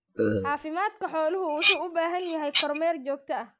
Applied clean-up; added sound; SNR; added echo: neural mask model Resemble Enhance denoiser.